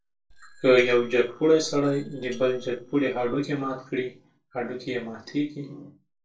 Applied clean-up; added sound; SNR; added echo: neural separator model SepFormer DNS4.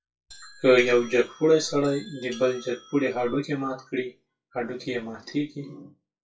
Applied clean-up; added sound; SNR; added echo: classical method WPE with log-MMSE.